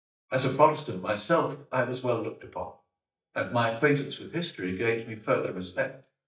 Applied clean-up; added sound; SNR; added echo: neural mask model DeepFilterNet 3.